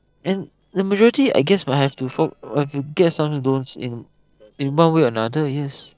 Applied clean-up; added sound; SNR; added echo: neural separator model SepFormer DNS4.